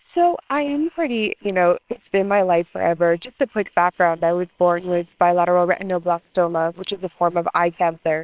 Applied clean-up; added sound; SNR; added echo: neural separator model SepFormer WHAMR!.